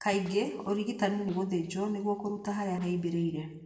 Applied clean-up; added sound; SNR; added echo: neural separator model SepFormer DNS4.